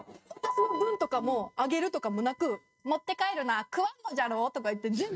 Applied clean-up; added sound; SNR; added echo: neural mask model RNNoise.